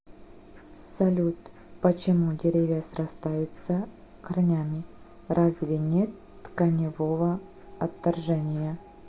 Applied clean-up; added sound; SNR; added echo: none; none; none; none.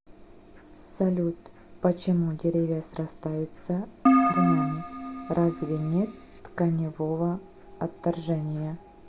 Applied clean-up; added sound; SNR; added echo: none; Keyboard (musical); -3 dB; none.